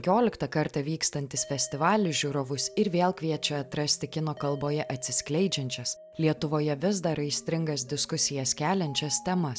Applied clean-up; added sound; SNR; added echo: none; none; none; none.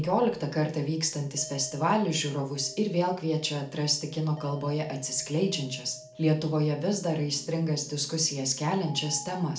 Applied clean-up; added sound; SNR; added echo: none; none; none; reverberation time 0.4 s.